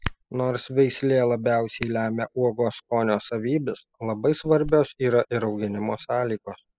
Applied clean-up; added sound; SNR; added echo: classical method spectral subtraction.